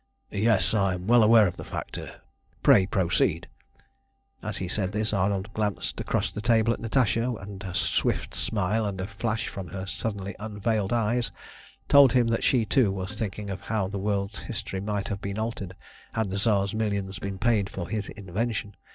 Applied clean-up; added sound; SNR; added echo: neural separator model SepFormer DNS4.